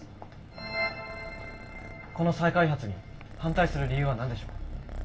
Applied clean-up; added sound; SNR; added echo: none; Purr; 10 dB; reverberation time 0.2 s.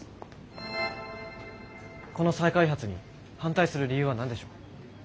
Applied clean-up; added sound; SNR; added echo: none; none; none; none.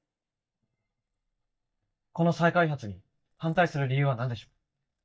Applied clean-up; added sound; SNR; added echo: neural mask model DeepFilterNet 3.